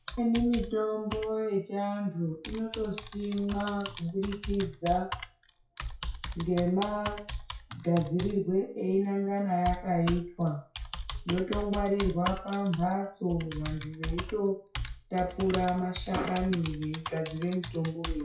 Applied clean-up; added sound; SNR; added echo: classical method WPE with log-MMSE.